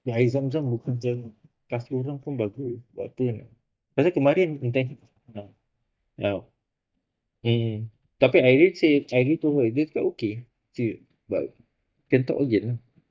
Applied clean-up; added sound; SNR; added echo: neural mask model DeepFilterNet 3.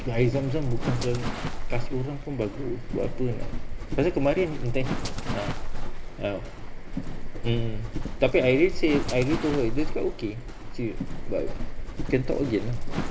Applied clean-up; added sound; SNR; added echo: none; Livestock, farm animals, working animals; 0 dB; reverberation time 1.3 s.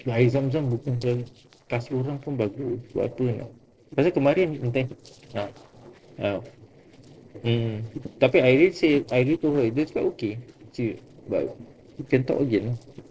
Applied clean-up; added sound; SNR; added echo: neural separator model SepFormer DNS4.